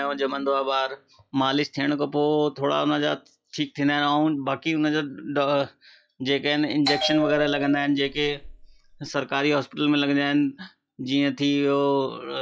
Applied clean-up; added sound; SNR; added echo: classical method log-MMSE.